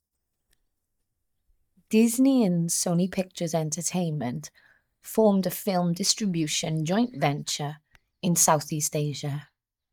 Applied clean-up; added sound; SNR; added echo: neural mask model DeepFilterNet 3.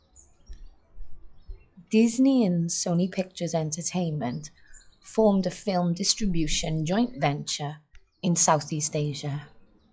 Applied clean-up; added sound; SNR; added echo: classical method log-MMSE.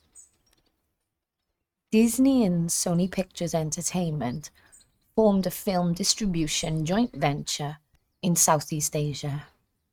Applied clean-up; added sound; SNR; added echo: neural mask model RNNoise.